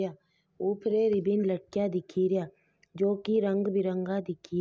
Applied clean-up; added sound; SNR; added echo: none; none; none; none.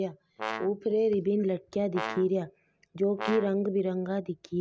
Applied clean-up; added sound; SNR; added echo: none; Brass instrument; 10 dB; none.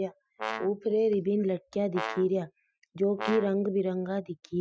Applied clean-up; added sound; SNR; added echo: classical method Wiener filter.